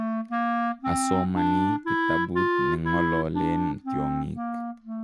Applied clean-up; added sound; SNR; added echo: none; Wind instrument, woodwind instrument; -4 dB; none.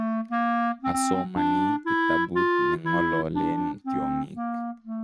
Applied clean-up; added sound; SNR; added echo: neural mask model RNNoise.